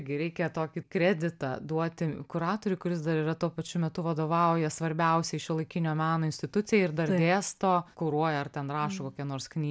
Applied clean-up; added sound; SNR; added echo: none; none; none; none.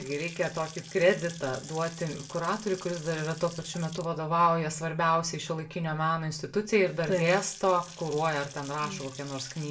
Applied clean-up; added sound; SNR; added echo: none; Sink (filling or washing) / Water tap, faucet / Splash, splatter; 19 dB; reverberation time 0.2 s.